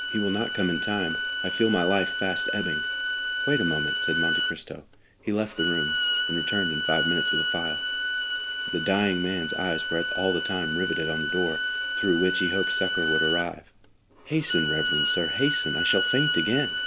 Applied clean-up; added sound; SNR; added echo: none; Bowed string instrument; -1 dB; none.